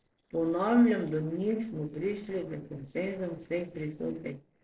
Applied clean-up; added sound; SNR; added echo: neural separator model SepFormer DNS4.